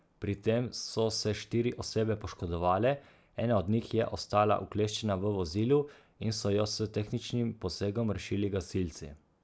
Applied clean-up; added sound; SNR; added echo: none; none; none; none.